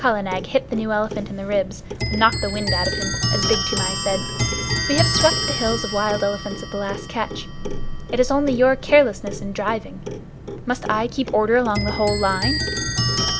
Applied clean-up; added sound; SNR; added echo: none; Clock; 3 dB; none.